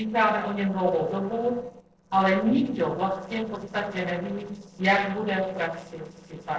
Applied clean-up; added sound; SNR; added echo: neural separator model SepFormer DNS4.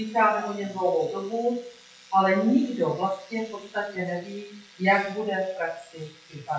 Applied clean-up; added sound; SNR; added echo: classical method WPE with log-MMSE.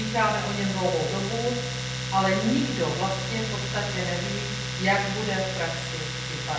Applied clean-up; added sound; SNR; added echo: none; Domestic sounds, home sounds; 3 dB; reverberation time 0.9 s.